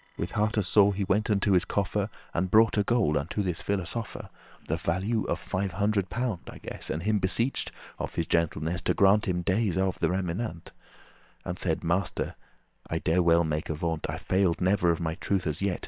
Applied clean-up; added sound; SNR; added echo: neural separator model SepFormer WHAM!.